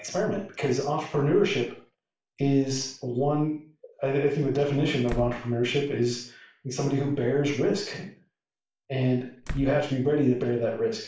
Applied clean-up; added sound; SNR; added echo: none; Slam; 12 dB; reverberation time 0.4 s.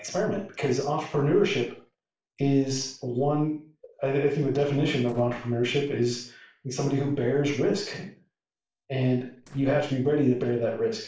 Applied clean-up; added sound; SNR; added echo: neural separator model SepFormer DNS4.